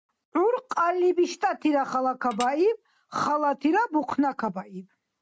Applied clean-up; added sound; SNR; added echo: none; Tap / Dishes, pots, and pans; 15 dB; none.